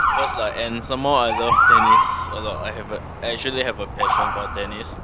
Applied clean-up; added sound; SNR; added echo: none; Motor vehicle (road) / Siren; -5 dB; none.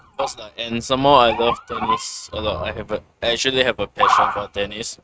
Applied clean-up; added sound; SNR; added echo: neural mask model RNNoise.